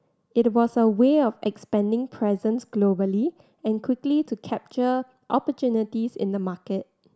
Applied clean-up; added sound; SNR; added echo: none; none; none; none.